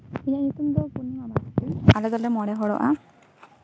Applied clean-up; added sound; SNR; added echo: none; none; none; none.